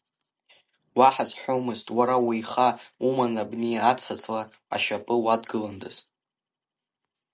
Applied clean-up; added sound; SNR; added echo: none; none; none; none.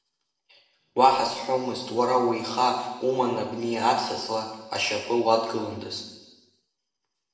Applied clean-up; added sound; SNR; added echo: none; none; none; reverberation time 1.1 s.